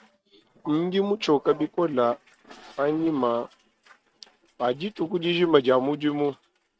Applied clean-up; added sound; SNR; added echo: neural mask model RNNoise.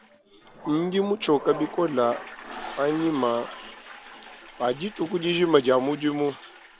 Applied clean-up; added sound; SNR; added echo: none; Toilet flush; 15 dB; none.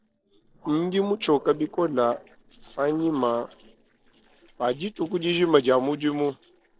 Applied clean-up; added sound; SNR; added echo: neural separator model SepFormer DNS4.